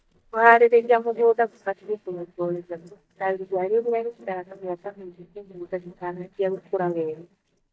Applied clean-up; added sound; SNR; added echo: neural mask model DeepFilterNet 3.